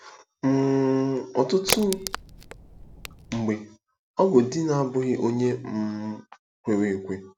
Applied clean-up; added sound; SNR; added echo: none; Crack; 7 dB; none.